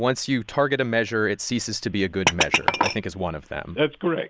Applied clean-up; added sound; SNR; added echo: none; Glass; 2 dB; none.